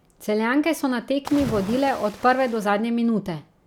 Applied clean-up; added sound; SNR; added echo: none; Splash, splatter; 14 dB; none.